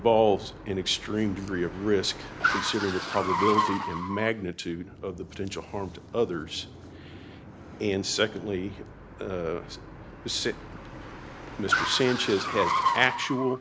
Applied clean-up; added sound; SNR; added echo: none; Car; 4 dB; none.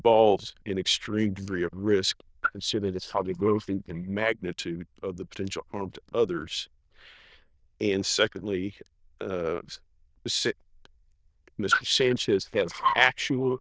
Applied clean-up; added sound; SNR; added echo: neural diffusion model UNIVERSE++.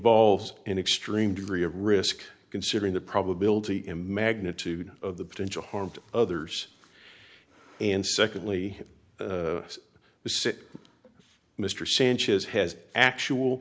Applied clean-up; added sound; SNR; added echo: none; none; none; none.